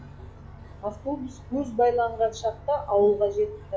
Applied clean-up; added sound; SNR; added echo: classical method log-MMSE.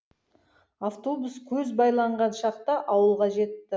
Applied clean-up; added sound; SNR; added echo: none; none; none; none.